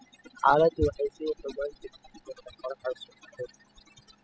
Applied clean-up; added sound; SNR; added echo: classical method spectral subtraction.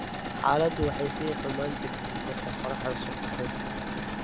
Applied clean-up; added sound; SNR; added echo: none; Engine / Mechanisms; 2 dB; none.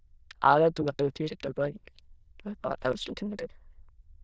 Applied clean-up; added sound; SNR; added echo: neural diffusion model UNIVERSE++.